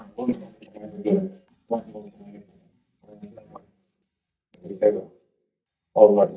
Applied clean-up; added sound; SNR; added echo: neural mask model DeepFilterNet 3.